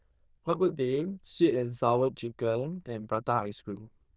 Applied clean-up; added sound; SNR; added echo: neural diffusion model UNIVERSE++.